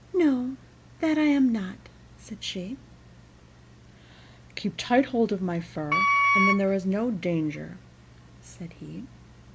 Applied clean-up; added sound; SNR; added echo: none; Wind instrument, woodwind instrument; -4 dB; none.